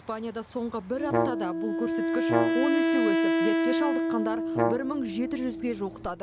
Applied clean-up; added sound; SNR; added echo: none; Brass instrument + Wind instrument, woodwind instrument; -5 dB; none.